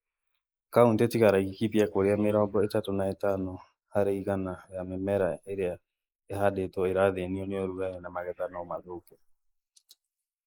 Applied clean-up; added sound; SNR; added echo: neural mask model Resemble Enhance denoiser.